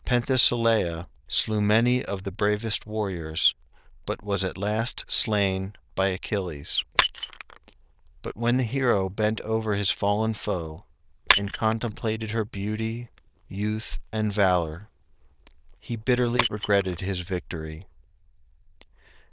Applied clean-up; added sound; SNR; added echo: neural diffusion model UNIVERSE++.